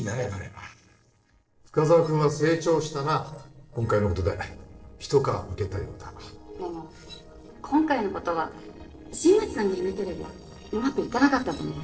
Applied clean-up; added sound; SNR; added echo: neural separator model SepFormer DNS4.